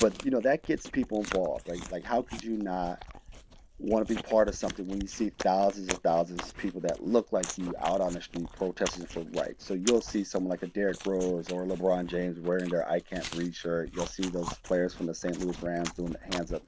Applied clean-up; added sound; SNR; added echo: none; Chewing, mastication; 12 dB; none.